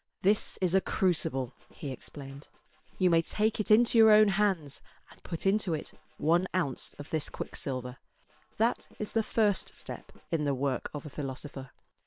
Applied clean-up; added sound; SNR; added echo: neural separator model SepFormer WHAM!.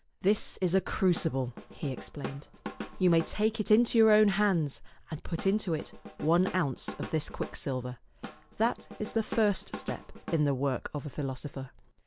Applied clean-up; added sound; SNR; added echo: none; Drum / Drum kit; 12 dB; none.